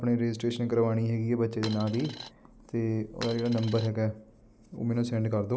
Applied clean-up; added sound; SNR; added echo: none; Coin (dropping); 13 dB; none.